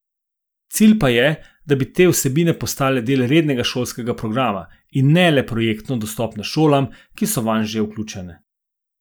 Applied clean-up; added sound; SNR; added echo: none; none; none; none.